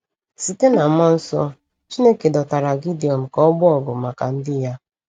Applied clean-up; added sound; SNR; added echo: neural mask model RNNoise.